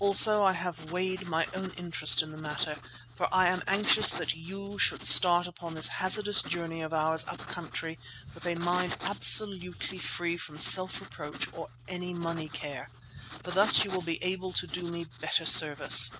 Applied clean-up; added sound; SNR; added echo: none; Writing; 12 dB; none.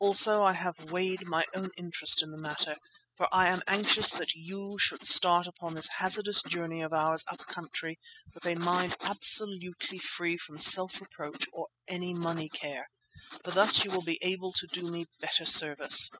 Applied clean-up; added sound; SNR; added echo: classical method spectral subtraction.